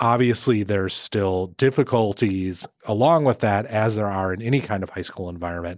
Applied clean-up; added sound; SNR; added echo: none; none; none; none.